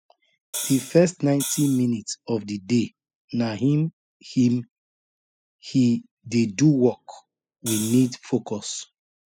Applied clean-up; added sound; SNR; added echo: classical method spectral subtraction.